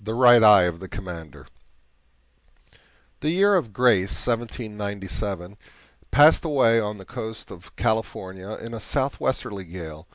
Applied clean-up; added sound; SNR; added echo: none; none; none; none.